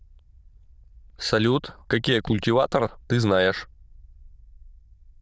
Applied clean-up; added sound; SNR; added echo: neural diffusion model UNIVERSE++.